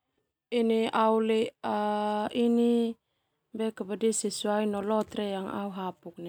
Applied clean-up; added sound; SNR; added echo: none; none; none; none.